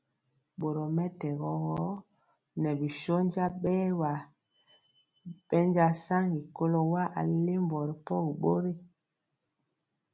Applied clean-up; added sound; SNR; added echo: none; none; none; none.